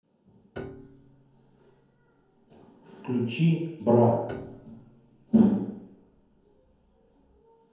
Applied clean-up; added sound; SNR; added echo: none; Piano; 20 dB; reverberation time 0.9 s.